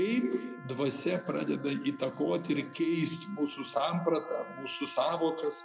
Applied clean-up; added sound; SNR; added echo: none; Trumpet; 19 dB; none.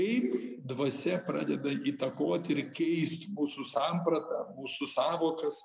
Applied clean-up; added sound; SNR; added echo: none; none; none; none.